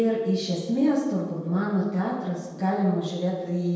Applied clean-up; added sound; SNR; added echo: none; none; none; reverberation time 1.1 s.